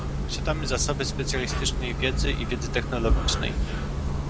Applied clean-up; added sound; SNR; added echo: none; Breathing; -4 dB; none.